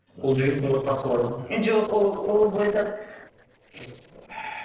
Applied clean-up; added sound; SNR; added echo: neural separator model SepFormer DNS4.